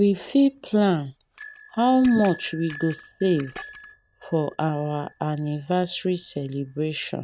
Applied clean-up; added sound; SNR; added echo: neural mask model RNNoise.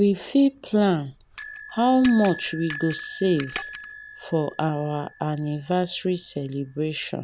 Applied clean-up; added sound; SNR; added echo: none; Bell; 16 dB; none.